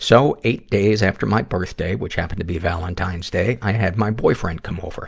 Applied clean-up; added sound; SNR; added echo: none; none; none; none.